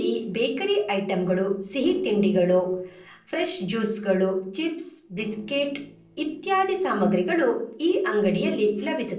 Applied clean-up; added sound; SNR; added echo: neural separator model SepFormer DNS4.